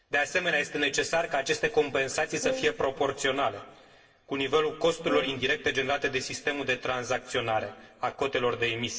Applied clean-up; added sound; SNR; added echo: none; Brass instrument; 10 dB; reverberation time 1.1 s.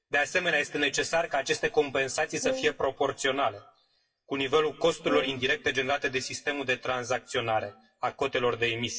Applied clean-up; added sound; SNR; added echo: classical method WPE with log-MMSE.